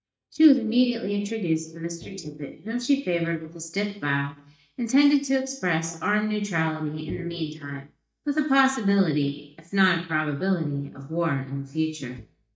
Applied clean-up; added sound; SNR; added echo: neural mask model DeepFilterNet 3.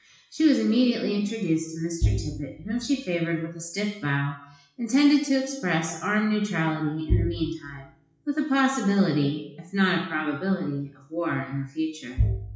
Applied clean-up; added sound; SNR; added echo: classical method WPE with log-MMSE.